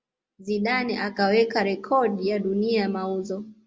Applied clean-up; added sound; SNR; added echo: none; none; none; none.